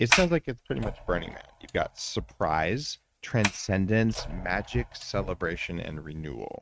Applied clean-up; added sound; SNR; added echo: neural mask model RNNoise.